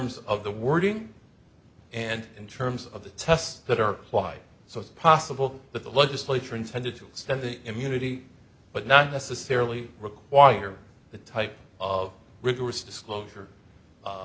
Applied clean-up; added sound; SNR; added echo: none; none; none; none.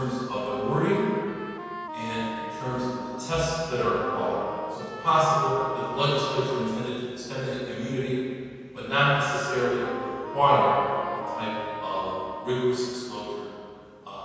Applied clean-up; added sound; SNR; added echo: none; Wind instrument, woodwind instrument; 10 dB; reverberation time 2.1 s.